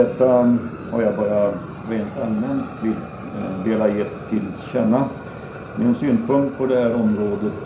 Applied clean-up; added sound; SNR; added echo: none; Fire; 13 dB; reverberation time 0.5 s.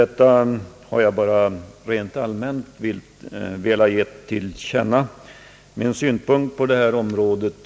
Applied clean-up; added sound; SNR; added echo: none; none; none; none.